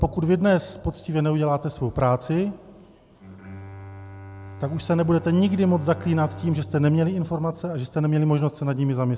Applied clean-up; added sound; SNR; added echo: none; Bowed string instrument; 18 dB; none.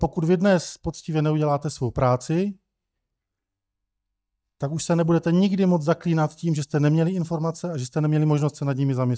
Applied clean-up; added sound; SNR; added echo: neural mask model DeepFilterNet 3.